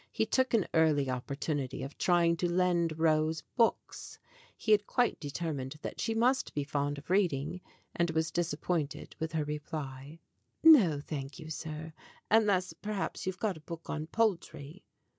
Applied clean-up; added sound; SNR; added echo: none; none; none; none.